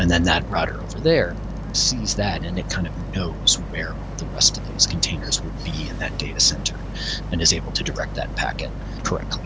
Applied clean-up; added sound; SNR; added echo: none; Boat, Water vehicle; 6 dB; none.